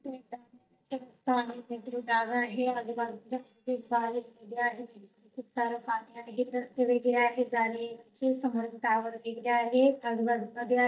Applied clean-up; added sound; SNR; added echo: neural mask model DeepFilterNet 3.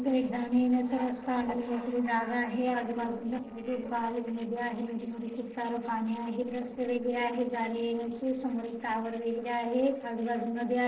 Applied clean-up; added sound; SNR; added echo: neural separator model SepFormer DNS4.